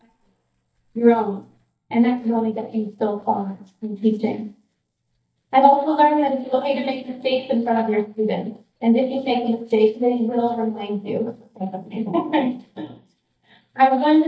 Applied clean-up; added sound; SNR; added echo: neural mask model DeepFilterNet 3.